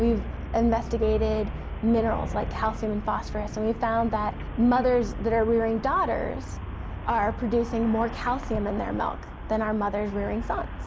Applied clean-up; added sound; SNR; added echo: none; Traffic noise, roadway noise; 7 dB; none.